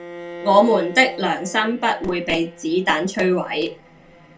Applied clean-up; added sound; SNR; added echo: none; Bowed string instrument; 17 dB; reverberation time 0.2 s.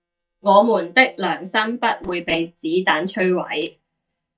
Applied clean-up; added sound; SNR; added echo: neural mask model DeepFilterNet 3.